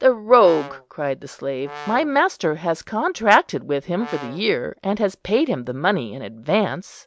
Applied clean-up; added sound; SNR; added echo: none; Brass instrument; 16 dB; none.